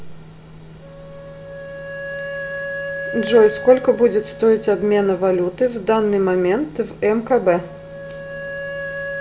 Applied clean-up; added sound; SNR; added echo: none; Wind instrument, woodwind instrument; 12 dB; reverberation time 2.0 s.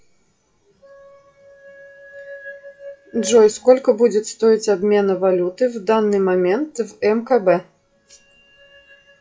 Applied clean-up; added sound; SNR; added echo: classical method WPE with log-MMSE.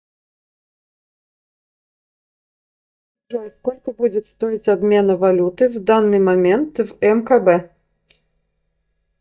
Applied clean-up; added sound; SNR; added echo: neural mask model DeepFilterNet 3.